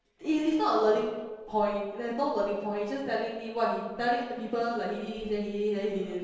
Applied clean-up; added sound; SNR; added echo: neural separator model SepFormer DNS4.